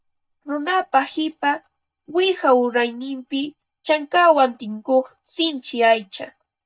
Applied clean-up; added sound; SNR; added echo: neural mask model DeepFilterNet 3.